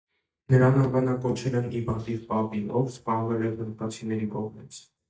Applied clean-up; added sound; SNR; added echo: neural mask model DeepFilterNet 3.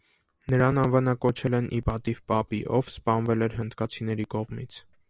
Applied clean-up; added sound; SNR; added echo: none; none; none; none.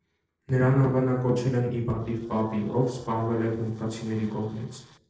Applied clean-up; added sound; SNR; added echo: neural separator model SepFormer DNS4.